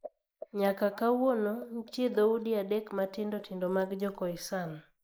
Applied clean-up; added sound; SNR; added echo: neural mask model Resemble Enhance denoiser.